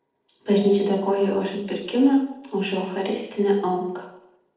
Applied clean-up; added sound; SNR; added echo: neural separator model SepFormer DNS4.